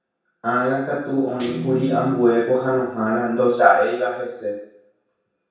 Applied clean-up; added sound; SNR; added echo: none; Guitar; 14 dB; reverberation time 0.7 s.